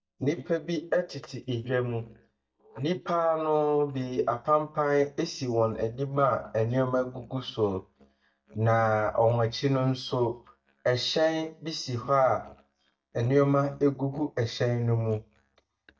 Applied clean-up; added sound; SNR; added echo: neural mask model DeepFilterNet 3.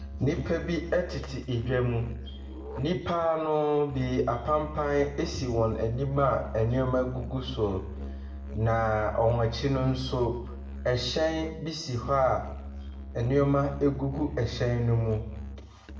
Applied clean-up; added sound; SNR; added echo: none; Musical instrument; 10 dB; reverberation time 0.7 s.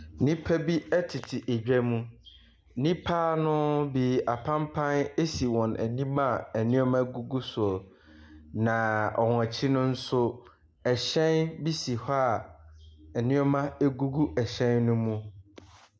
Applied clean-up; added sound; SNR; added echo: none; none; none; none.